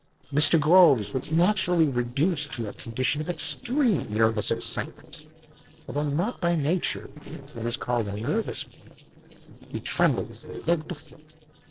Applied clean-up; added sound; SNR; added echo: neural separator model SepFormer DNS4.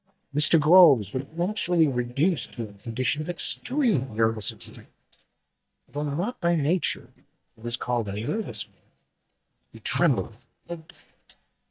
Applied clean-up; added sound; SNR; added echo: neural mask model DeepFilterNet 3.